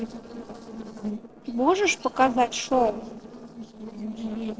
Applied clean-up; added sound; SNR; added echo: neural separator model SepFormer DNS4.